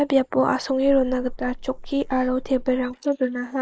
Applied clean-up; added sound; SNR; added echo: neural mask model Resemble Enhance denoiser.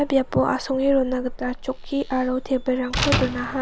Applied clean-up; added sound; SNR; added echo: none; Slam; 7 dB; none.